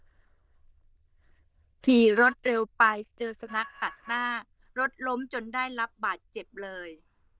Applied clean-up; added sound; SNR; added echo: neural diffusion model UNIVERSE++.